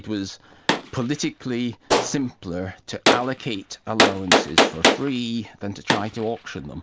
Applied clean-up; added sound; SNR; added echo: none; Gunshot, gunfire; -4 dB; none.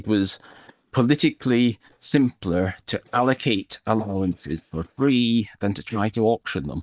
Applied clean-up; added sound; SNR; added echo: neural mask model DeepFilterNet 3.